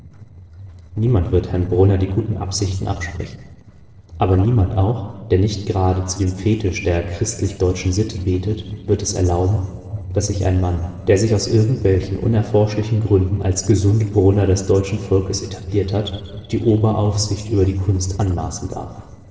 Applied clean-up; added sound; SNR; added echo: neural separator model SepFormer DNS4.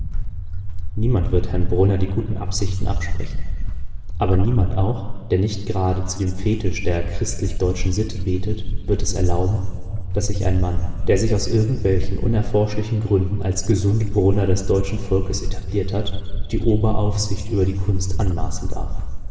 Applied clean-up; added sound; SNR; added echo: none; Walk, footsteps; -1 dB; reverberation time 1.8 s.